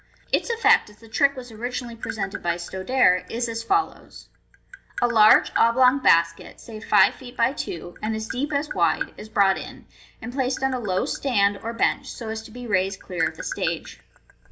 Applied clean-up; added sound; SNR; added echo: none; Tap; 15 dB; none.